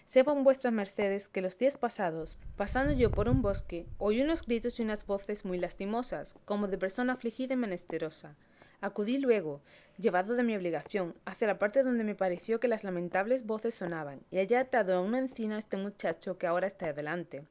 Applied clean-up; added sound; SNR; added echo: none; Walk, footsteps; 13 dB; none.